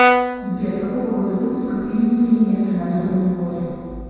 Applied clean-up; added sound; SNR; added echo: none; Brass instrument; 4 dB; reverberation time 2.1 s.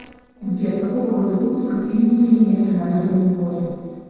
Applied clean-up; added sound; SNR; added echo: neural separator model SepFormer DNS4.